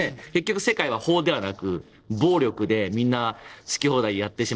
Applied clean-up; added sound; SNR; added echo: neural separator model SepFormer DNS4.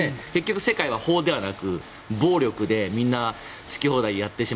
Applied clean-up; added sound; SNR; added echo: none; Water / Mechanisms; 18 dB; none.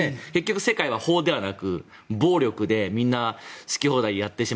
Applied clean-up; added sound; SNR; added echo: none; none; none; none.